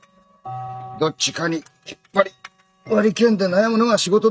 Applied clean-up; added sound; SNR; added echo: neural mask model RNNoise.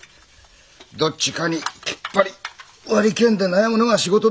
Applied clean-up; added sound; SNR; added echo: none; none; none; none.